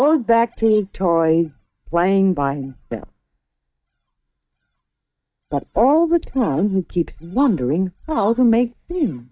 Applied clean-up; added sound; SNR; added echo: neural mask model DeepFilterNet 3.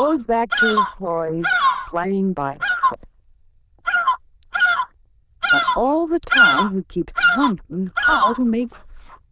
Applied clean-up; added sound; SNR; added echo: neural diffusion model UNIVERSE++.